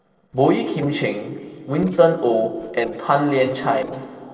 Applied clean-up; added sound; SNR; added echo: neural separator model SepFormer DNS4.